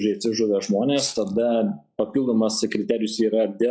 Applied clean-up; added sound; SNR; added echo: classical method log-MMSE.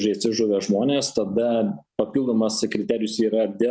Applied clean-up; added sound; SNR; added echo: none; none; none; none.